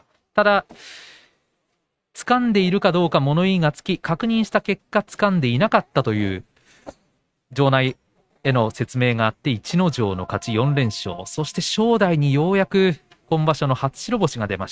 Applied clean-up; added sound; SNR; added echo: neural mask model RNNoise.